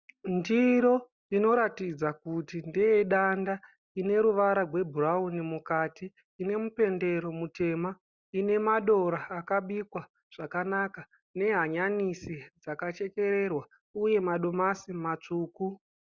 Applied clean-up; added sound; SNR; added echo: none; none; none; none.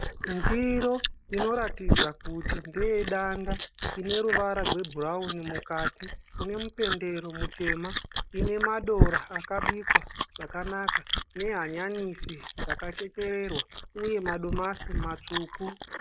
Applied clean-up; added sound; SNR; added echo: neural mask model Resemble Enhance denoiser.